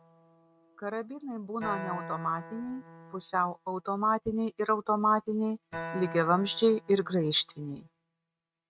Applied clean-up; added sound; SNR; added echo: neural mask model RNNoise.